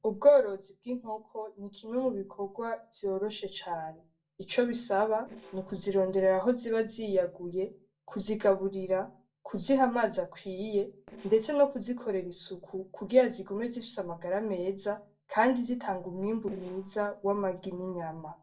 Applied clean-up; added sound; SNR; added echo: neural separator model SepFormer DNS4.